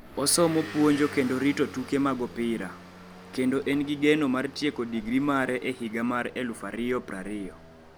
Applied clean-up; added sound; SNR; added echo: none; Motor vehicle (road) / Engine; 16 dB; none.